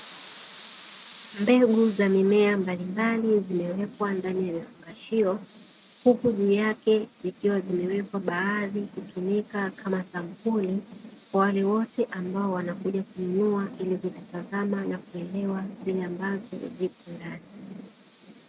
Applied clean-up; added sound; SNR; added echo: neural mask model RNNoise.